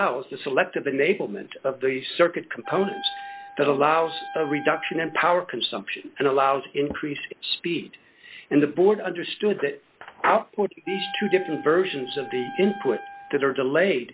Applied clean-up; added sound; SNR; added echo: none; Wind instrument, woodwind instrument; 14 dB; none.